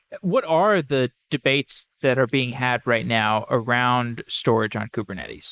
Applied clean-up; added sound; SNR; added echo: neural mask model Resemble Enhance denoiser.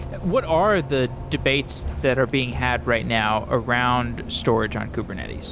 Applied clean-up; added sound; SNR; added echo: none; Bus; 10 dB; none.